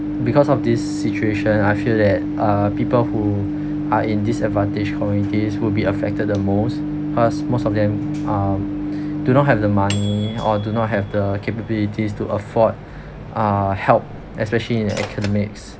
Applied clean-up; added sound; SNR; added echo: none; Microwave oven; 5 dB; none.